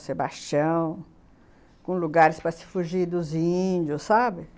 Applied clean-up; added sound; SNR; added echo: none; none; none; none.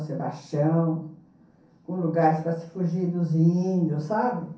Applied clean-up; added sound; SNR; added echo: none; none; none; reverberation time 0.6 s.